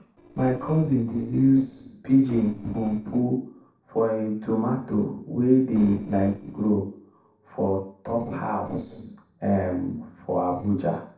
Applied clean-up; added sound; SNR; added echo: neural separator model SepFormer DNS4.